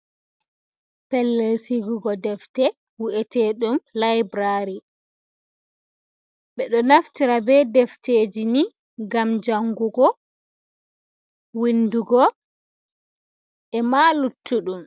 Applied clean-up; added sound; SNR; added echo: none; none; none; none.